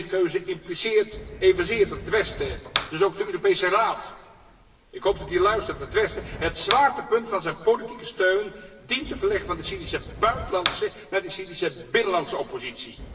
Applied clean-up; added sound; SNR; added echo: none; Fire; 11 dB; reverberation time 1.4 s.